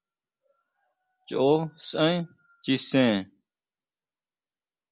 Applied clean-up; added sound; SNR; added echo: none; none; none; none.